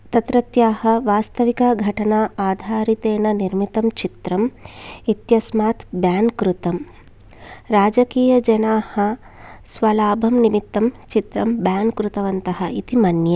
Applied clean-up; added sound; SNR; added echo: none; none; none; none.